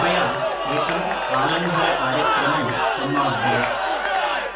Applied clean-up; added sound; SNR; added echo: none; Crowd / Cheering; -4 dB; reverberation time 0.3 s.